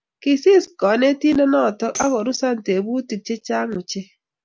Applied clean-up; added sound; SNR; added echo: none; Tambourine; 18 dB; none.